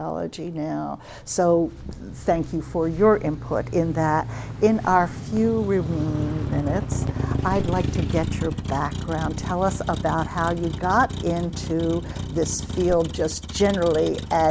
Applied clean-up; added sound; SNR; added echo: none; Motor vehicle (road); 6 dB; none.